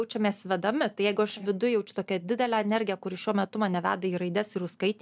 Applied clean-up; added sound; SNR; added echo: none; none; none; none.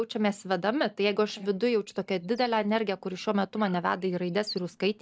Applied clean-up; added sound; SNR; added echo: neural mask model DeepFilterNet 3.